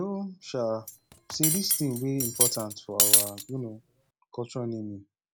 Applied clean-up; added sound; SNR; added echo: none; Cutlery, silverware; -4 dB; none.